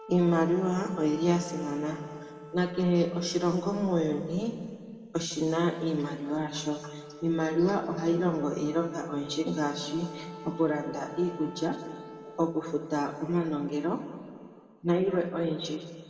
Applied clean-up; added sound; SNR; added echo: none; Wind instrument, woodwind instrument; 18 dB; reverberation time 1.8 s.